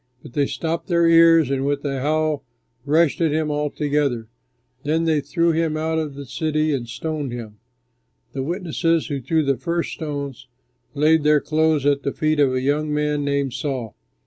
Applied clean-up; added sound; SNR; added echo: none; none; none; none.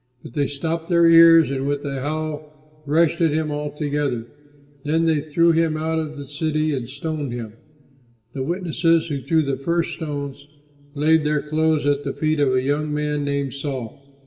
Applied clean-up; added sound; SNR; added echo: none; none; none; reverberation time 2.0 s.